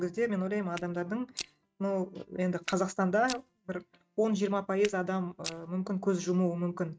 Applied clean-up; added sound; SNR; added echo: neural mask model RNNoise.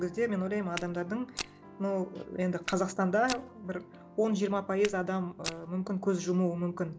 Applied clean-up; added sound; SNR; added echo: none; Walk, footsteps; 13 dB; none.